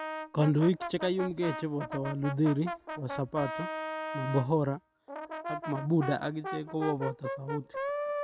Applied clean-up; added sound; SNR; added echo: none; Brass instrument; 7 dB; none.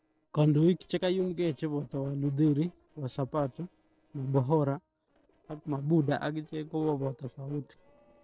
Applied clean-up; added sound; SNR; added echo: neural separator model SepFormer DNS4.